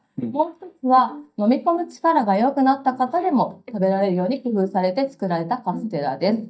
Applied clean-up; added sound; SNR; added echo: neural mask model DeepFilterNet 3.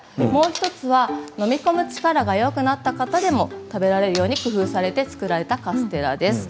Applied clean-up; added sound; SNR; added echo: none; none; none; none.